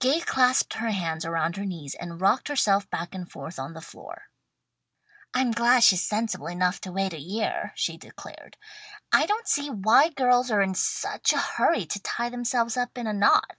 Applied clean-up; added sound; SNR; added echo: none; none; none; none.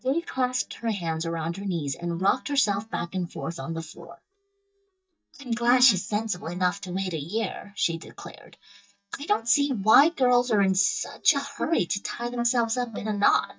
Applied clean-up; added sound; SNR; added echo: neural mask model DeepFilterNet 3.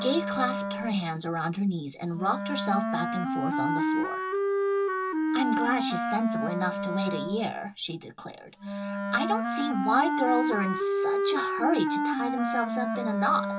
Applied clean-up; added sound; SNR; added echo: none; Wind instrument, woodwind instrument; -1 dB; reverberation time 0.2 s.